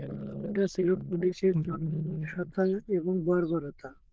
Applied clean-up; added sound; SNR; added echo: neural diffusion model UNIVERSE++.